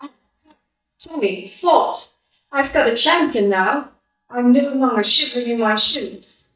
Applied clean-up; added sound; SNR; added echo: neural mask model DeepFilterNet 3.